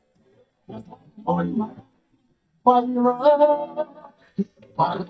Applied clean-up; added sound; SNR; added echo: neural mask model DeepFilterNet 3.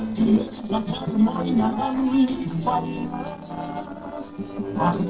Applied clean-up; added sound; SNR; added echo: neural separator model SepFormer DNS4.